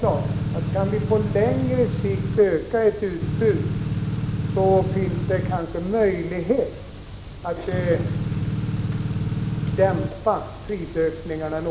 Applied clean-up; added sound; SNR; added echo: none; Engine / Truck / Car; 1 dB; none.